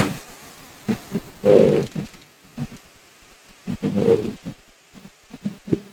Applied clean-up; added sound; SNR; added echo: neural mask model RNNoise.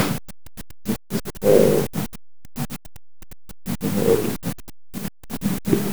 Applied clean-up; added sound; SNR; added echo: none; none; none; none.